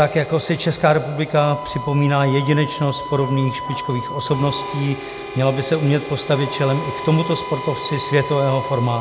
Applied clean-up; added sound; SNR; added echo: none; Harmonica + Wind instrument, woodwind instrument; 10 dB; none.